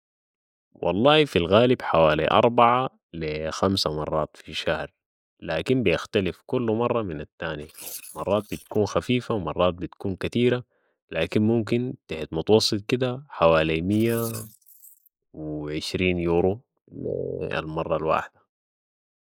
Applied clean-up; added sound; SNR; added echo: neural mask model Resemble Enhance denoiser.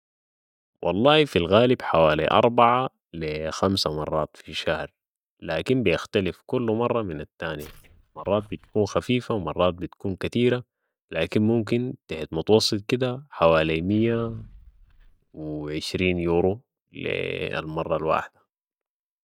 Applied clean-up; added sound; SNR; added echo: neural mask model DeepFilterNet 3.